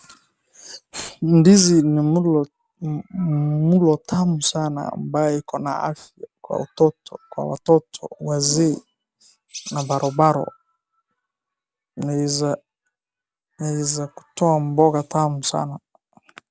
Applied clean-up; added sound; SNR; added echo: none; Bird; 16 dB; none.